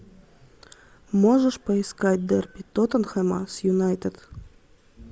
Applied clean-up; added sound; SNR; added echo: none; none; none; none.